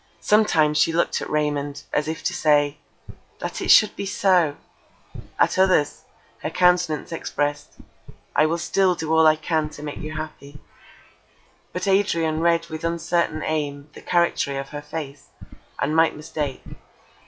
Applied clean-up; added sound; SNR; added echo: classical method log-MMSE.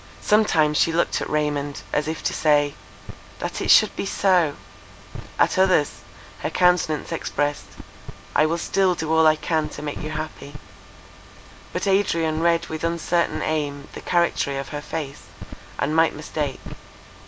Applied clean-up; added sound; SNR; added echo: none; none; none; none.